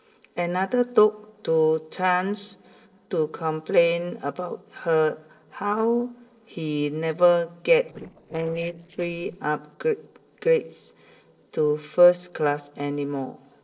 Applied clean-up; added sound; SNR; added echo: neural separator model SepFormer DNS4.